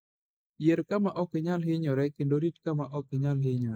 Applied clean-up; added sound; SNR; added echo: neural mask model Resemble Enhance denoiser.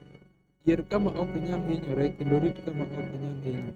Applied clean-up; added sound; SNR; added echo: neural mask model RNNoise.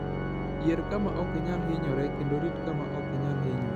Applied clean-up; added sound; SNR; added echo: none; Organ; 0 dB; none.